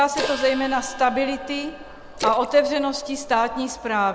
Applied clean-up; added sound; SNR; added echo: none; Splash, splatter + Gong; 11 dB; none.